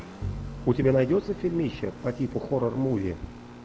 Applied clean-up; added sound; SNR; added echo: none; Engine + Bowed string instrument; 12 dB; none.